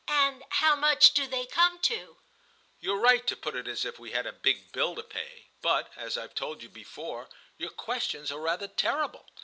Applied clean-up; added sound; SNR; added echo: none; none; none; none.